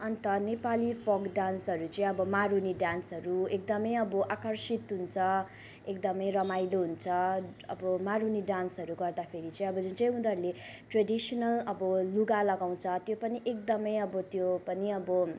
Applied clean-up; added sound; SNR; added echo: none; none; none; none.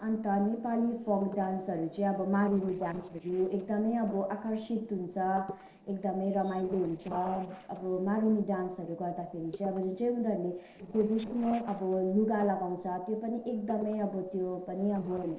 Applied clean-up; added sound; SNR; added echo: neural separator model SepFormer DNS4.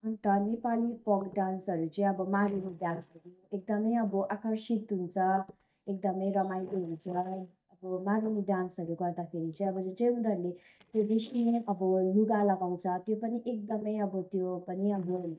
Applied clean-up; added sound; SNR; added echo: neural mask model DeepFilterNet 3.